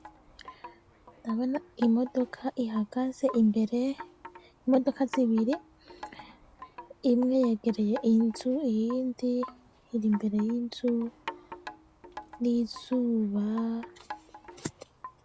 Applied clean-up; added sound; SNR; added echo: none; Wind chime; 17 dB; none.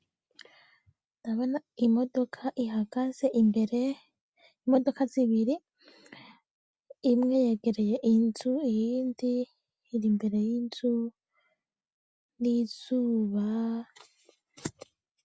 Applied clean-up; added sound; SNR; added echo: none; none; none; none.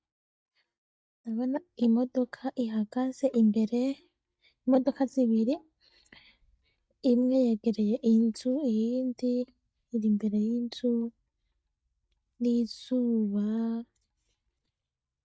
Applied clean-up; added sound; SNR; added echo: neural mask model DeepFilterNet 3.